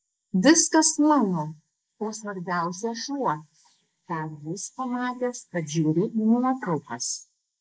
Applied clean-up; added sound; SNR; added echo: neural mask model Resemble Enhance denoiser.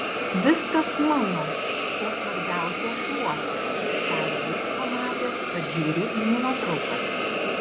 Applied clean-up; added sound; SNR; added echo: none; Hiss; -1 dB; none.